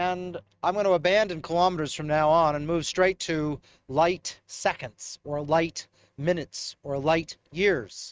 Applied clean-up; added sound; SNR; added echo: neural mask model RNNoise.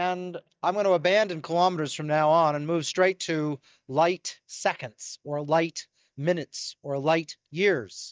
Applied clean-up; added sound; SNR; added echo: neural mask model DeepFilterNet 3.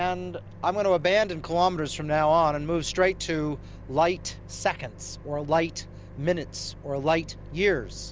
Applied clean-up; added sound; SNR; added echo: none; Microwave oven; 15 dB; none.